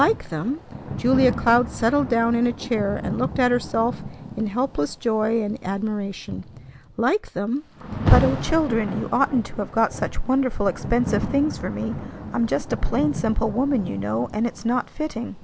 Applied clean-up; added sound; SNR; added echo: none; Rain; 8 dB; none.